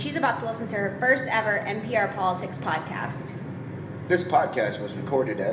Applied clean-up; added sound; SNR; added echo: none; none; none; reverberation time 1.1 s.